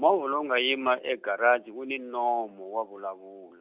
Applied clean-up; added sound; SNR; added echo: none; none; none; none.